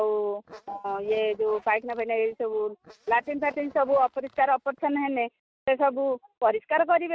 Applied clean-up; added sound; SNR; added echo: neural mask model RNNoise.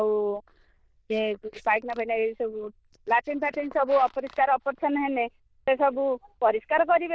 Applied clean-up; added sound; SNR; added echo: neural diffusion model UNIVERSE++.